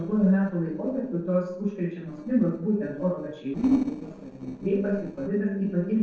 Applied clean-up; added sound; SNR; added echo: neural separator model SepFormer DNS4.